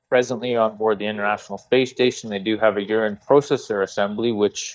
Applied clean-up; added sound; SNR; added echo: neural mask model DeepFilterNet 3.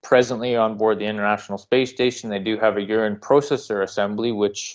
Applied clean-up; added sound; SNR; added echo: none; none; none; none.